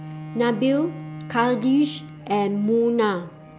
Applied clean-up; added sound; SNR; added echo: none; Bowed string instrument; 15 dB; none.